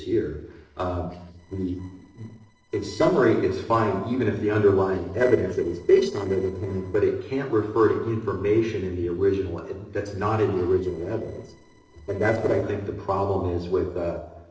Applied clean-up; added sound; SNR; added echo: neural separator model SepFormer DNS4.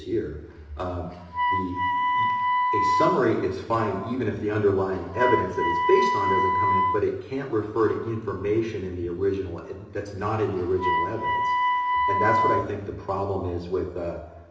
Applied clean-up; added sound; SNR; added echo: none; Wind instrument, woodwind instrument; -1 dB; reverberation time 1.0 s.